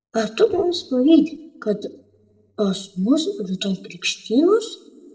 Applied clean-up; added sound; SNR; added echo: neural separator model SepFormer DNS4.